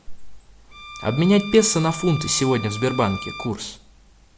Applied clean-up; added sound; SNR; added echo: none; Bowed string instrument; 14 dB; none.